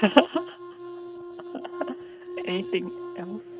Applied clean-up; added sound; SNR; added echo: neural mask model RNNoise.